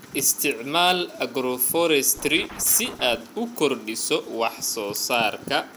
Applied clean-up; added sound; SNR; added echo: none; Scratching (performance technique); 16 dB; none.